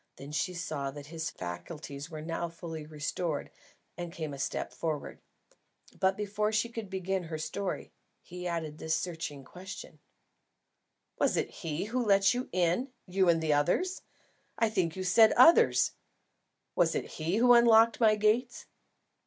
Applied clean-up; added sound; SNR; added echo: none; none; none; none.